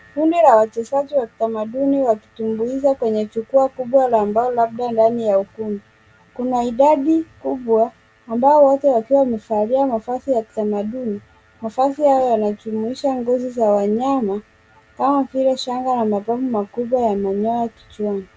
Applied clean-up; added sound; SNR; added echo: none; none; none; none.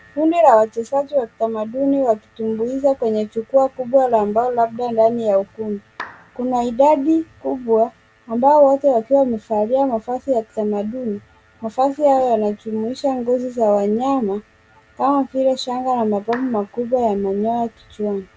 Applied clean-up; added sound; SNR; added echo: none; Clapping; 18 dB; none.